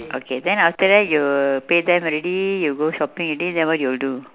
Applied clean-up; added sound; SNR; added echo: none; none; none; none.